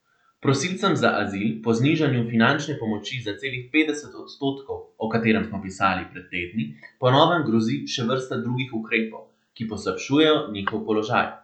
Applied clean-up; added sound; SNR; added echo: none; none; none; none.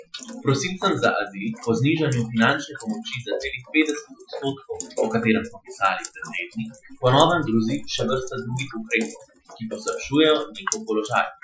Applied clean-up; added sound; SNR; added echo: classical method Wiener filter.